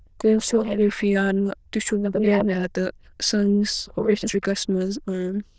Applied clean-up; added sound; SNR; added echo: neural diffusion model UNIVERSE++.